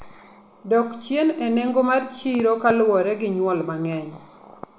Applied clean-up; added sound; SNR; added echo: none; none; none; none.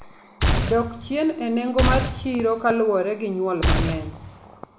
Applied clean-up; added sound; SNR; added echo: none; Gunshot, gunfire; 0 dB; none.